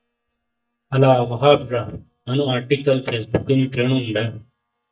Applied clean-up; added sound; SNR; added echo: neural mask model DeepFilterNet 3.